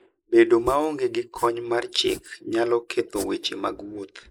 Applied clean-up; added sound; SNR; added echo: neural mask model Resemble Enhance denoiser.